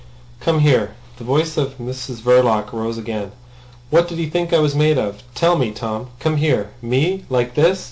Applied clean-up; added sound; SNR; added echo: none; none; none; none.